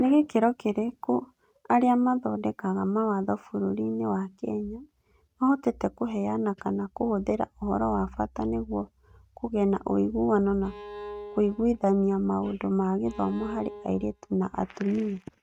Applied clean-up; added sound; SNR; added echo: neural mask model RNNoise.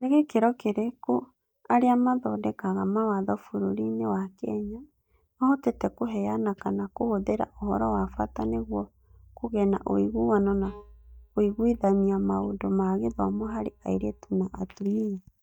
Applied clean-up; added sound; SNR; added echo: neural mask model DeepFilterNet 3.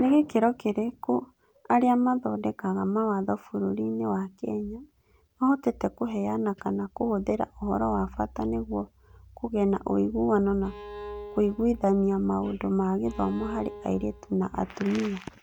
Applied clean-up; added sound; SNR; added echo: none; Bowed string instrument; 17 dB; none.